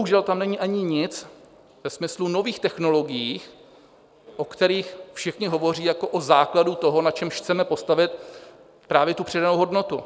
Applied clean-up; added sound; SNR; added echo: none; none; none; none.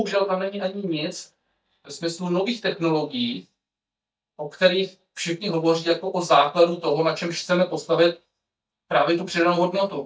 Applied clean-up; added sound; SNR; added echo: neural mask model DeepFilterNet 3.